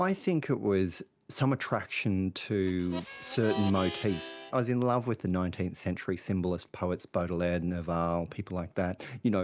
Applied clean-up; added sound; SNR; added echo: none; Harmonica; 10 dB; none.